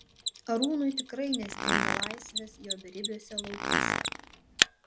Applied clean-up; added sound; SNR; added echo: none; Mechanisms + Fart; -3 dB; none.